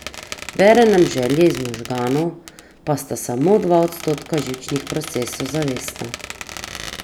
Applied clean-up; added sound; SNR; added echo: none; Squeak; 14 dB; none.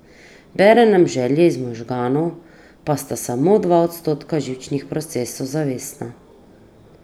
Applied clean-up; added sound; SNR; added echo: none; none; none; none.